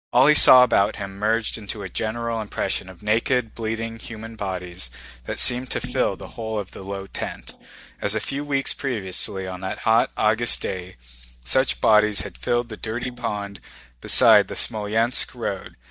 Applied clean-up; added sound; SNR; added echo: neural mask model DeepFilterNet 3.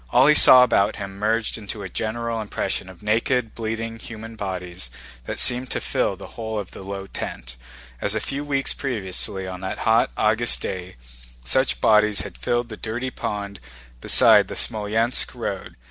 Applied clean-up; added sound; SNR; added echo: none; none; none; none.